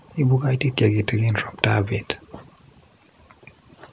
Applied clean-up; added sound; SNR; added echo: none; none; none; none.